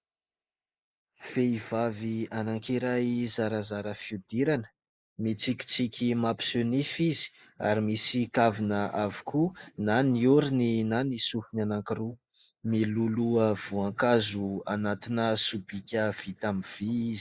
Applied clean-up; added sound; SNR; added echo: neural mask model Resemble Enhance denoiser.